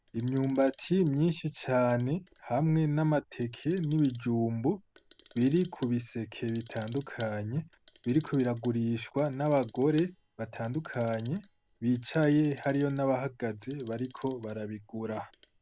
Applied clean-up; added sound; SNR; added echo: none; Clock; 18 dB; none.